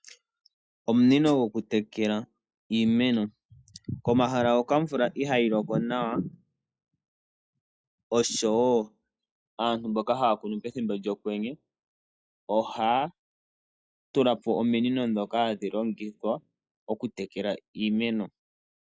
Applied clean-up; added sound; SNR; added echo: classical method log-MMSE.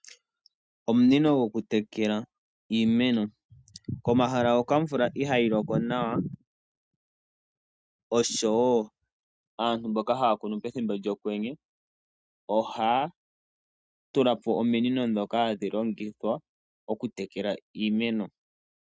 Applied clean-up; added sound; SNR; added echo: neural mask model RNNoise.